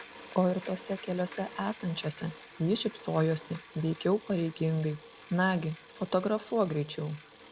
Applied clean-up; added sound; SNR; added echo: none; Bicycle; 14 dB; none.